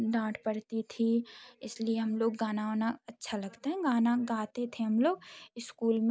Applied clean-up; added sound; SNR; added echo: none; none; none; none.